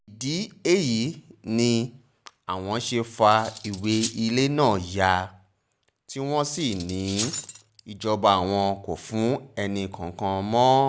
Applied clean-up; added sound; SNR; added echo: none; Cutlery, silverware + Shatter; 11 dB; none.